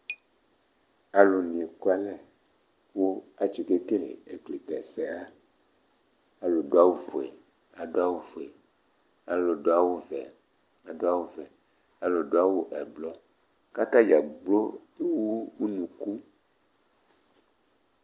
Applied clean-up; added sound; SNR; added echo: none; none; none; none.